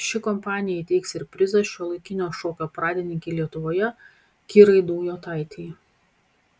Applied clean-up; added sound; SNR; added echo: none; none; none; none.